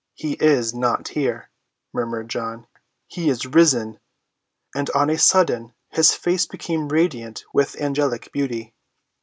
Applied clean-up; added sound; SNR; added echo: none; none; none; none.